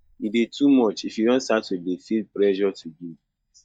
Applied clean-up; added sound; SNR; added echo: neural mask model DeepFilterNet 3.